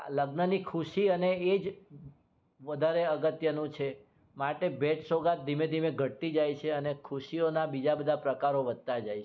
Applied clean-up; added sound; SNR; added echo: none; none; none; none.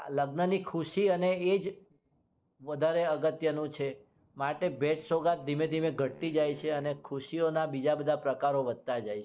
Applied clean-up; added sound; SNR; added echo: neural separator model SepFormer DNS4.